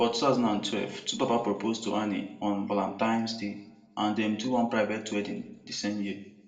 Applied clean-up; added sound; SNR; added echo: none; none; none; reverberation time 0.6 s.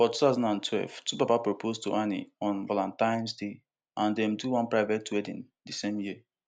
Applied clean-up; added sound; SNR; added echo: none; none; none; none.